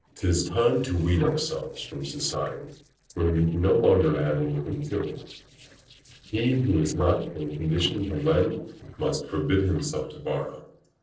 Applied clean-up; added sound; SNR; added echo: neural separator model SepFormer DNS4.